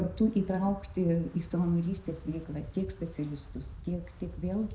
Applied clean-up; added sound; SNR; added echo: none; Wind; 13 dB; reverberation time 0.4 s.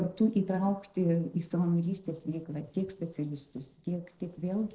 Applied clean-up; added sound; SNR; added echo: neural separator model SepFormer DNS4.